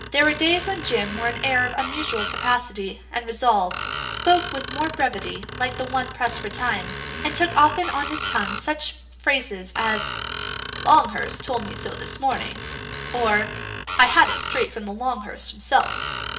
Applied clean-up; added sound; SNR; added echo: none; Screech; 8 dB; reverberation time 0.6 s.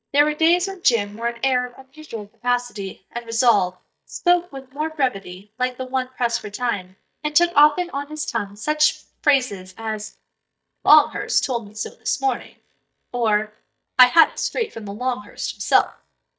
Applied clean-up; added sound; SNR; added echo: neural mask model DeepFilterNet 3.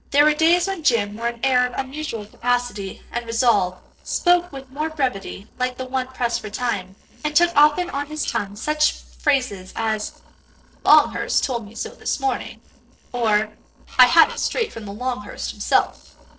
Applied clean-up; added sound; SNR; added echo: neural separator model SepFormer DNS4.